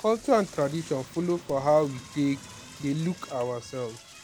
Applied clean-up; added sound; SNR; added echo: none; Toilet flush / Door + Vehicle; 18 dB; none.